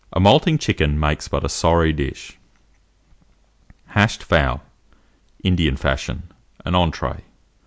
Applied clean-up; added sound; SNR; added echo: none; none; none; none.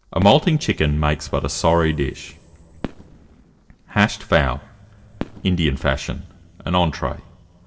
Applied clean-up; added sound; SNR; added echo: neural separator model SepFormer DNS4.